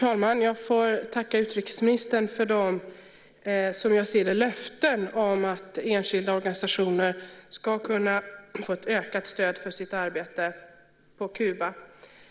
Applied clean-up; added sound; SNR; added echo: none; none; none; none.